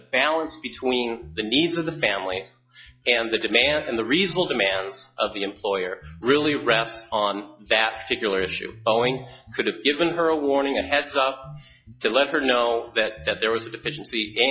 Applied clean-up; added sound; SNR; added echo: classical method log-MMSE.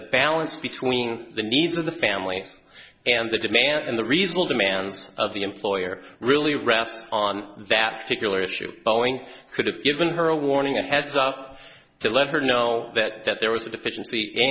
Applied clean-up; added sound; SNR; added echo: none; none; none; none.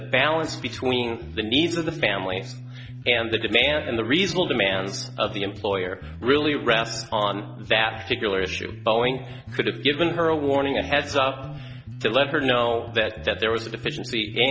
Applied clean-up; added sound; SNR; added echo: none; Bass guitar; 13 dB; none.